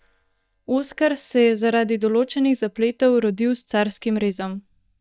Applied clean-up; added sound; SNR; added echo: neural mask model DeepFilterNet 3.